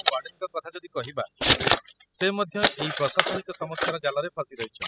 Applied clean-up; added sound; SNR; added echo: classical method spectral subtraction.